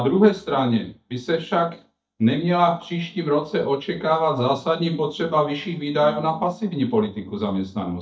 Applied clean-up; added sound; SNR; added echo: neural mask model DeepFilterNet 3.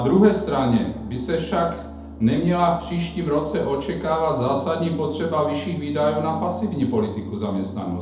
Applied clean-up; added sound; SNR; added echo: none; Piano; 13 dB; reverberation time 2.1 s.